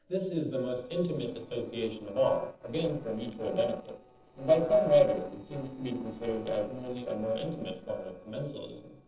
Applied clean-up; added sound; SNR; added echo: neural separator model SepFormer DNS4.